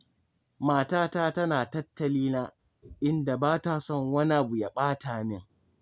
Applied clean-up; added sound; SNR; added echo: none; none; none; none.